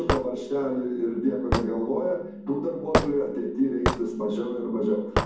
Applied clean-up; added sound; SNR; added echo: none; Hammer / Wood; 4 dB; reverberation time 1.2 s.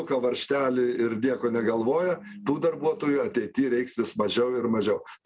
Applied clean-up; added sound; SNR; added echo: none; none; none; none.